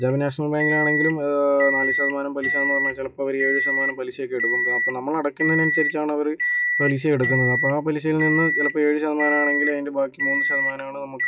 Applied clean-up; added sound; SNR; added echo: classical method log-MMSE.